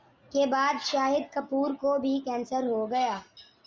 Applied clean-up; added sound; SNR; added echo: none; none; none; none.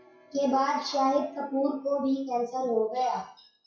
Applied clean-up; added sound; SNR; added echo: classical method WPE with log-MMSE.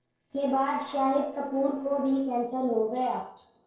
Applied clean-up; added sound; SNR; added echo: neural separator model SepFormer DNS4.